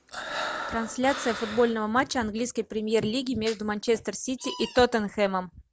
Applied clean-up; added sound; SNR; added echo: none; Breathing; 8 dB; none.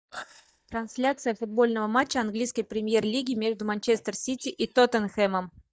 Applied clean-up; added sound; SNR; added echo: neural mask model DeepFilterNet 3.